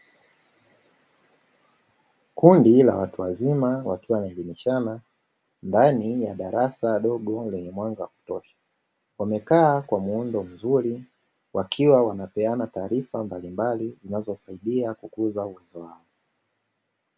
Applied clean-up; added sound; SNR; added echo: none; none; none; none.